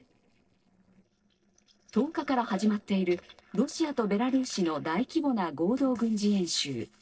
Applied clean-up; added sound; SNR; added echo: neural separator model SepFormer DNS4.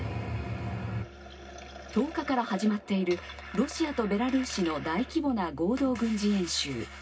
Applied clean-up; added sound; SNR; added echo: none; Musical instrument; 20 dB; reverberation time 0.4 s.